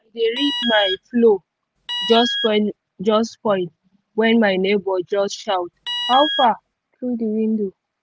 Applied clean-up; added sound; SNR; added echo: none; Alarm; 5 dB; none.